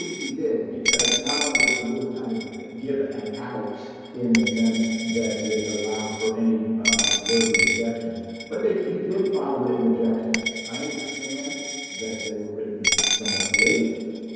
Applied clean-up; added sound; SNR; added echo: none; Coin (dropping); 2 dB; reverberation time 2.2 s.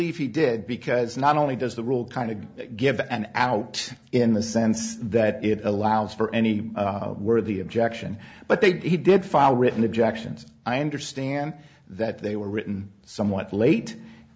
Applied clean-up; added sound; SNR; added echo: none; none; none; none.